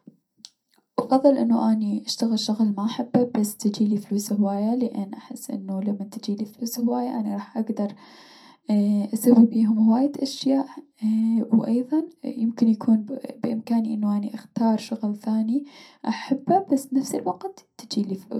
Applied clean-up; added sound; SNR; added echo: none; none; none; reverberation time 0.2 s.